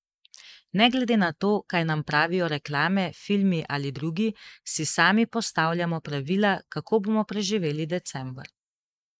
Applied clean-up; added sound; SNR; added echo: neural mask model Resemble Enhance denoiser.